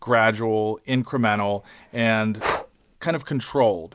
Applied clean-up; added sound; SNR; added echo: none; Breathing; 11 dB; none.